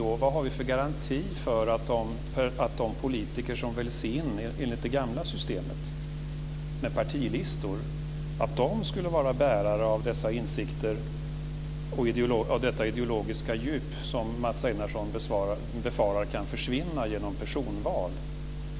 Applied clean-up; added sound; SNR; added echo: none; none; none; none.